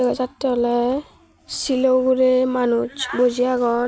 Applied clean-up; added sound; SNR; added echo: none; none; none; none.